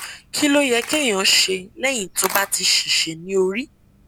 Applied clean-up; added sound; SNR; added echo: none; Camera; 15 dB; none.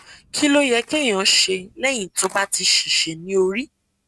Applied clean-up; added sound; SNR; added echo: neural mask model RNNoise.